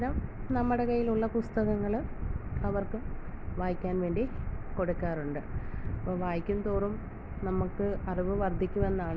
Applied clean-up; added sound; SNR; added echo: none; Bowed string instrument; 18 dB; none.